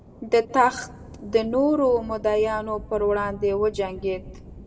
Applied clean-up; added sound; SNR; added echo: none; Thunder / Rain; 17 dB; reverberation time 0.6 s.